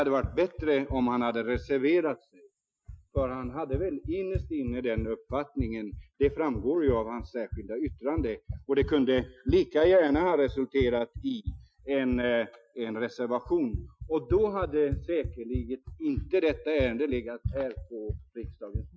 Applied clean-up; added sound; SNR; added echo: classical method Wiener filter.